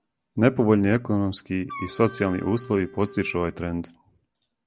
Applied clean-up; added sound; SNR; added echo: none; Wind instrument, woodwind instrument; 17 dB; none.